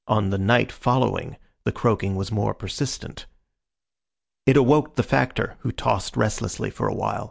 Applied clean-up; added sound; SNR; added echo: none; none; none; none.